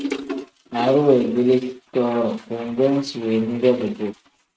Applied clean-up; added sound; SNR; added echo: neural mask model RNNoise.